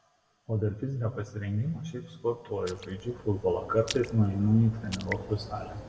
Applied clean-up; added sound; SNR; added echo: none; Raindrop; 13 dB; reverberation time 1.6 s.